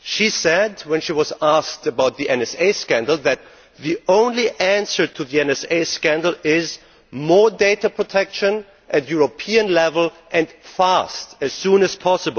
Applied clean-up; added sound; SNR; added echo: none; none; none; none.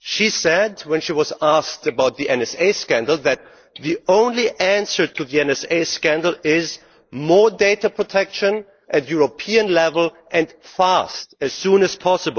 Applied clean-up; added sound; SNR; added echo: neural mask model Resemble Enhance denoiser.